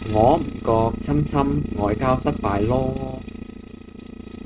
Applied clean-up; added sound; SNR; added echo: neural mask model RNNoise.